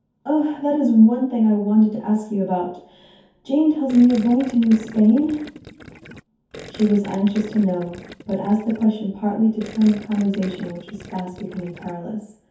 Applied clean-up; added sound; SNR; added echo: none; Gurgling; 19 dB; reverberation time 0.6 s.